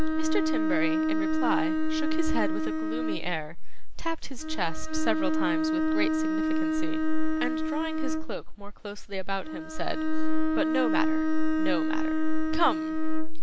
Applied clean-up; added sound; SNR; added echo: none; Bowed string instrument; 5 dB; none.